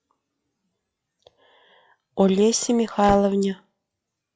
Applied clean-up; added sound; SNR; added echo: classical method log-MMSE.